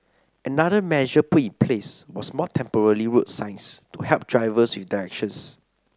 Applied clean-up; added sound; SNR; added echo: none; none; none; none.